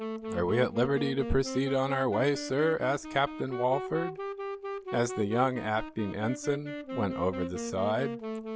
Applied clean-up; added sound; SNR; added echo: none; Wind instrument, woodwind instrument; 7 dB; none.